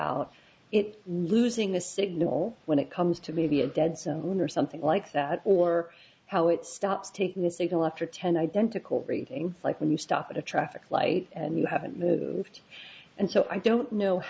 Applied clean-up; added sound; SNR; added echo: none; none; none; none.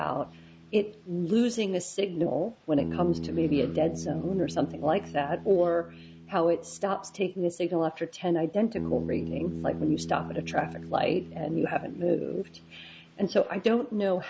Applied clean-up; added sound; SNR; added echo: none; Bass guitar; 11 dB; none.